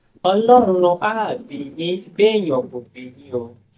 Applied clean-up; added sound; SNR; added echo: neural mask model DeepFilterNet 3.